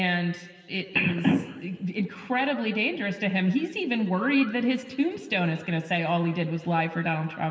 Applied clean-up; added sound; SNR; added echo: none; none; none; reverberation time 2.0 s.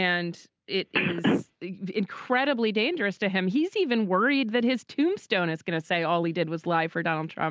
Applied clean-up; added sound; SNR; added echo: none; none; none; none.